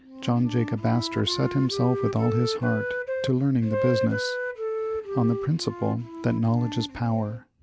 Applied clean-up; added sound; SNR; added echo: none; Wind instrument, woodwind instrument; 6 dB; none.